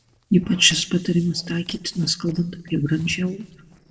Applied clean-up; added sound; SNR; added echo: neural separator model SepFormer DNS4.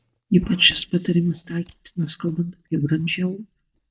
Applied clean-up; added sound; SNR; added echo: neural mask model DeepFilterNet 3.